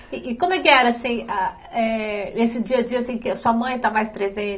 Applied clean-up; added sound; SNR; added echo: none; none; none; none.